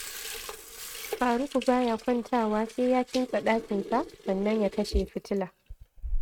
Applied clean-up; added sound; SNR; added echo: neural mask model RNNoise.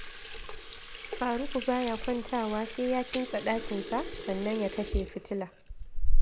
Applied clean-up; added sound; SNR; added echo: none; Sink (filling or washing) / Water tap, faucet; -4 dB; none.